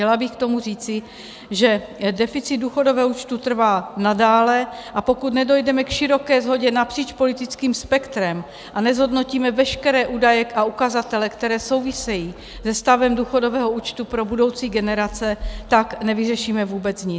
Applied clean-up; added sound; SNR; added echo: none; none; none; none.